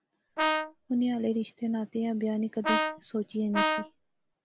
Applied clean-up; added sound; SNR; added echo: none; Brass instrument; -1 dB; none.